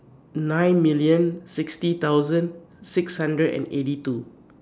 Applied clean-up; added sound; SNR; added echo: none; none; none; none.